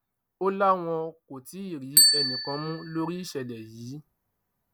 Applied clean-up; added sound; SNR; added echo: none; Bicycle bell; -2 dB; none.